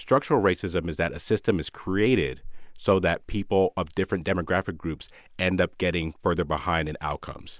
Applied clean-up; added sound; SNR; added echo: none; none; none; none.